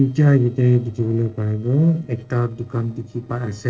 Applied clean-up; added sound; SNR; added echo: neural separator model SepFormer DNS4.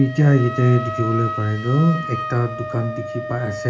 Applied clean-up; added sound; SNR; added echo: none; Wind instrument, woodwind instrument; 9 dB; reverberation time 0.4 s.